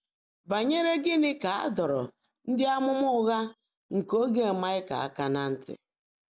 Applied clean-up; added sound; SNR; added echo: none; none; none; none.